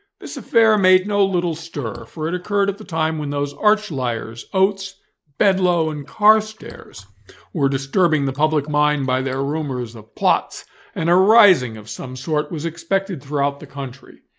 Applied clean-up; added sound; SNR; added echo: neural mask model Resemble Enhance denoiser.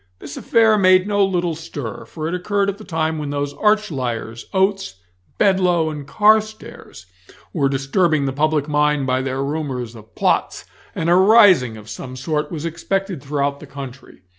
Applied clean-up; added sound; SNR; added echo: none; none; none; none.